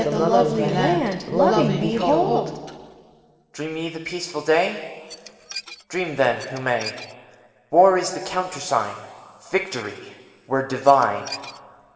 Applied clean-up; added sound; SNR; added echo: none; Dishes, pots, and pans / Glass; 16 dB; reverberation time 2.0 s.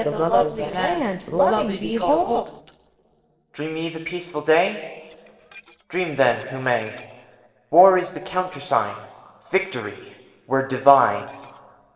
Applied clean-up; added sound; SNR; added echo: neural separator model SepFormer DNS4.